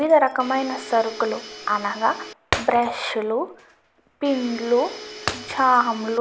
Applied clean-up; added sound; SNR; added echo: none; Shatter + Domestic sounds, home sounds; 12 dB; none.